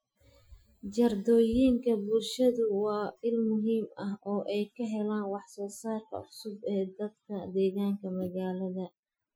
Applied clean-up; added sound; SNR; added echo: classical method Wiener filter.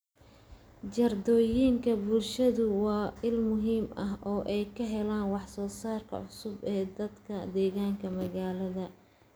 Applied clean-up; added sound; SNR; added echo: none; none; none; none.